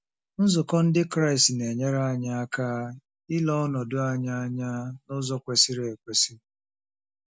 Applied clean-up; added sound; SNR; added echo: none; none; none; none.